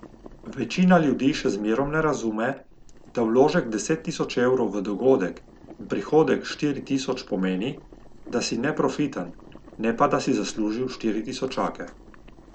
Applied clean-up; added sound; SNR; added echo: none; Boiling; 20 dB; none.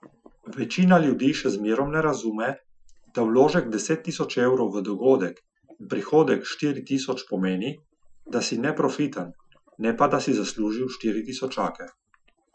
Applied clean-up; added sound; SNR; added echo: classical method Wiener filter.